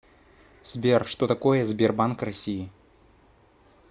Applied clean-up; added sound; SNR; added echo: none; none; none; none.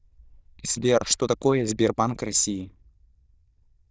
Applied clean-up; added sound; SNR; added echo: neural diffusion model UNIVERSE++.